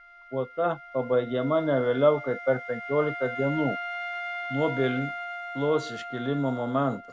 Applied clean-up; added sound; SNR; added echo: none; Wind instrument, woodwind instrument; 10 dB; none.